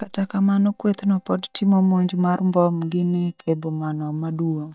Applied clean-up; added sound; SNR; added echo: neural mask model DeepFilterNet 3.